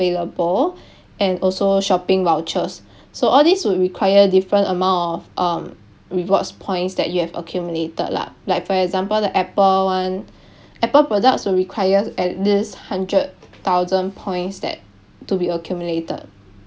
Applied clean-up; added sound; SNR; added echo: none; none; none; none.